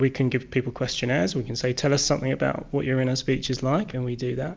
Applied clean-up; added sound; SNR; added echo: none; none; none; none.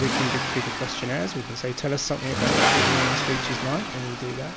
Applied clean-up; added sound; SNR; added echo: none; Accelerating, revving, vroom; -3 dB; none.